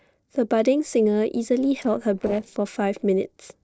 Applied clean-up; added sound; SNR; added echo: neural separator model SepFormer DNS4.